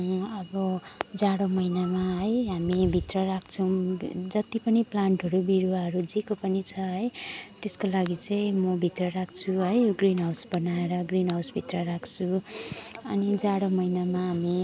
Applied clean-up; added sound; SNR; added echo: none; none; none; none.